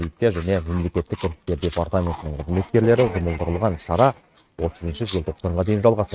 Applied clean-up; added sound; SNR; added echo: neural mask model RNNoise.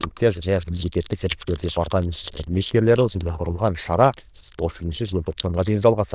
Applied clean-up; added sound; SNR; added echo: neural diffusion model UNIVERSE++.